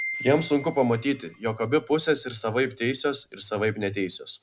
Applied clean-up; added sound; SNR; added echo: none; Wind chime; 16 dB; none.